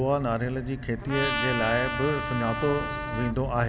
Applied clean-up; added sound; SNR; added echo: none; Trumpet; 5 dB; none.